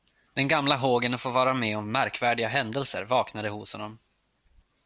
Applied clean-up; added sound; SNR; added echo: none; none; none; none.